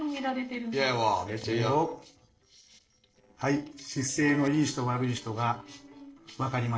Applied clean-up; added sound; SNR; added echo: neural separator model SepFormer DNS4.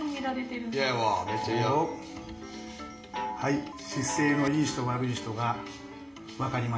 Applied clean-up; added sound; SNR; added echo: none; Chime; 8 dB; reverberation time 0.5 s.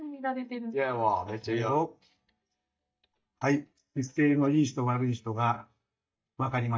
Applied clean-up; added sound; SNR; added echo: neural mask model DeepFilterNet 3.